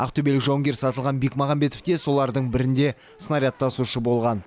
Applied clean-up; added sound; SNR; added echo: none; none; none; none.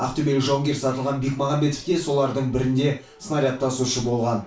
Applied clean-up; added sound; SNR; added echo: none; none; none; reverberation time 0.3 s.